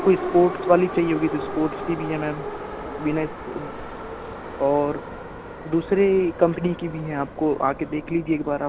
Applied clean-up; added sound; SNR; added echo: none; Subway, metro, underground; 9 dB; none.